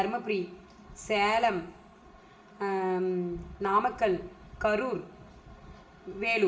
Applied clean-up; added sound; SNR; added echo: none; none; none; reverberation time 1.4 s.